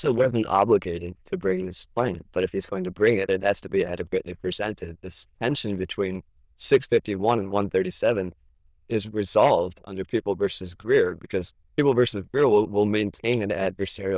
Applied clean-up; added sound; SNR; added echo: neural diffusion model UNIVERSE++.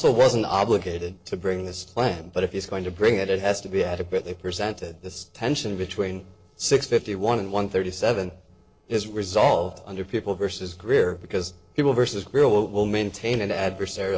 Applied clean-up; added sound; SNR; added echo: neural separator model SepFormer DNS4.